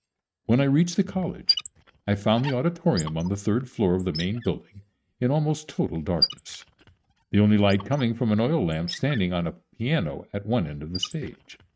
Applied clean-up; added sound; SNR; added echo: neural mask model RNNoise.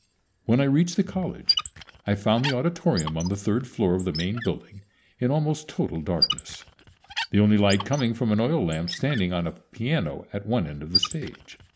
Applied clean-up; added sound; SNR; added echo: none; Squeak; 9 dB; none.